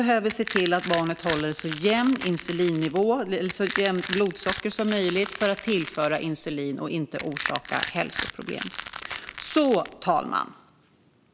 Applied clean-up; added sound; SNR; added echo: none; Crushing; 6 dB; none.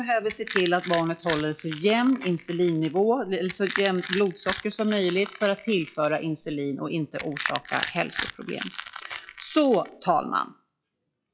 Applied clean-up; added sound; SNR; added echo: classical method log-MMSE.